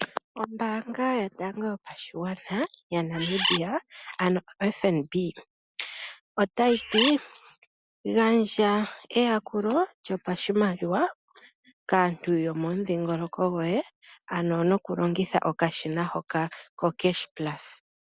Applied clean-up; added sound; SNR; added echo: neural mask model Resemble Enhance denoiser.